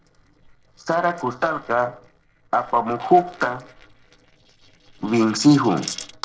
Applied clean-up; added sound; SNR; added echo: neural separator model SepFormer DNS4.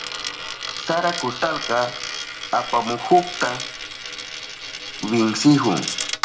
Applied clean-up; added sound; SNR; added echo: none; Coin (dropping); 7 dB; reverberation time 0.4 s.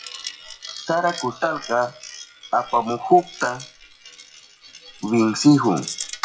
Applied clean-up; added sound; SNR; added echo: classical method WPE with log-MMSE.